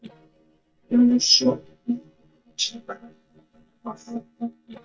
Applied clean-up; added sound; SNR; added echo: neural mask model DeepFilterNet 3.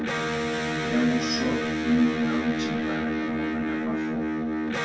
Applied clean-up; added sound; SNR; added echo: none; Electric guitar; -3 dB; reverberation time 0.2 s.